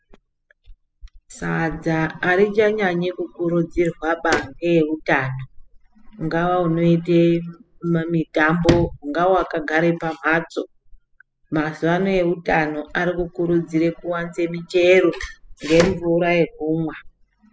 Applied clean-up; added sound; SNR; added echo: classical method spectral subtraction.